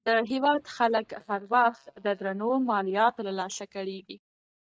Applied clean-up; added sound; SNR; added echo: neural mask model DeepFilterNet 3.